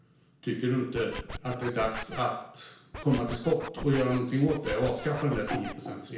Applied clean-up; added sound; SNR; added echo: none; Scratching (performance technique); 10 dB; reverberation time 0.5 s.